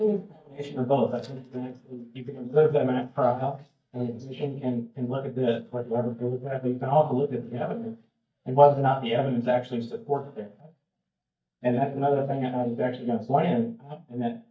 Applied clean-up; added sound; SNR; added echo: neural mask model DeepFilterNet 3.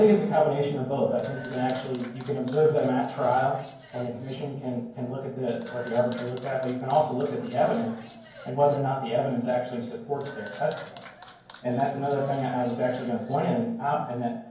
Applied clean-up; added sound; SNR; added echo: none; Applause / Clapping; 16 dB; reverberation time 0.9 s.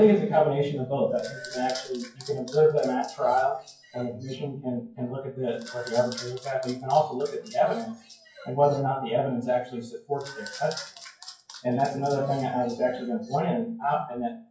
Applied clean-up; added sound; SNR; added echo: classical method WPE with log-MMSE.